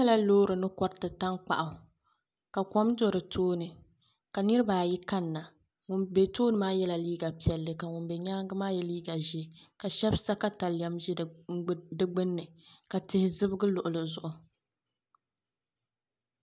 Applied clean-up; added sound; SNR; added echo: none; none; none; none.